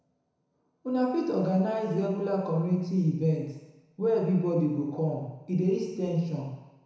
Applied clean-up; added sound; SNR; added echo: none; none; none; reverberation time 1.0 s.